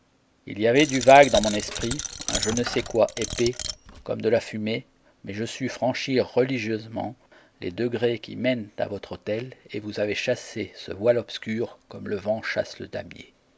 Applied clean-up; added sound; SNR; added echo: none; Coin (dropping); 7 dB; none.